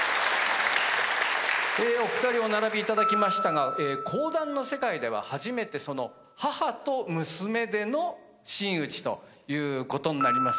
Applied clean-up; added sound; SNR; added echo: none; Piano; 7 dB; none.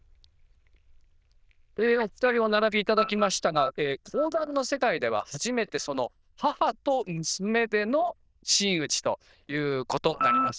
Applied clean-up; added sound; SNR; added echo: neural diffusion model UNIVERSE++.